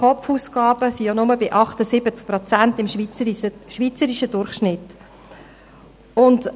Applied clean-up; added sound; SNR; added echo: none; none; none; none.